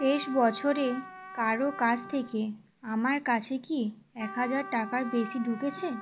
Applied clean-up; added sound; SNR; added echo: none; Trumpet; 14 dB; none.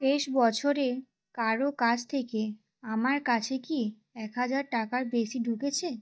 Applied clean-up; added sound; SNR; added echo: neural mask model DeepFilterNet 3.